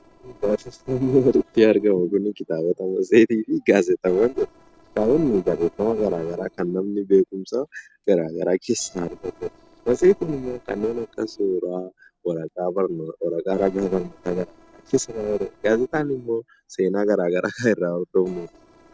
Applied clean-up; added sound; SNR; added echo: neural separator model SepFormer DNS4.